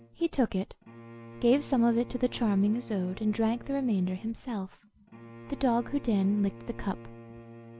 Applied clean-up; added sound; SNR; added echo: none; Bowed string instrument; 17 dB; none.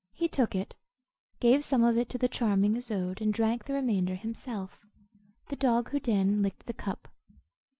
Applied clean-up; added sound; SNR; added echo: none; none; none; none.